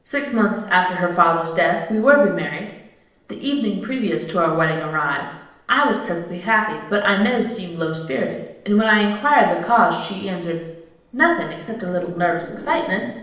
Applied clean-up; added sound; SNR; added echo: neural separator model SepFormer DNS4.